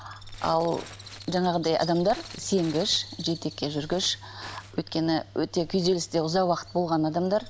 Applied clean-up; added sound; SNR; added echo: none; Bird + Crackle; 18 dB; none.